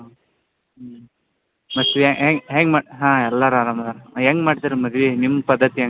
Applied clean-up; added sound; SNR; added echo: none; none; none; none.